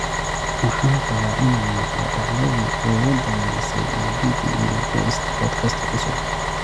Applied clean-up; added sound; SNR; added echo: none; Bus; 0 dB; none.